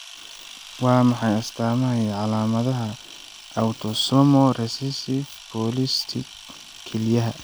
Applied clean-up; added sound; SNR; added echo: none; Camera; 19 dB; none.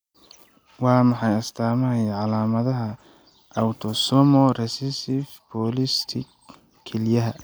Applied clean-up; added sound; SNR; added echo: none; none; none; none.